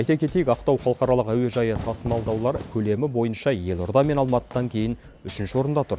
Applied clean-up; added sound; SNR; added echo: none; Drum kit + Fire / Fireworks; 16 dB; none.